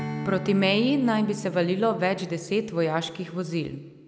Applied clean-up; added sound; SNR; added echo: none; Strum; 12 dB; none.